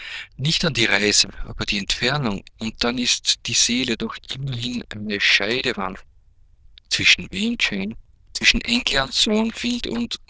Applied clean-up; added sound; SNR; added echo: neural diffusion model UNIVERSE++.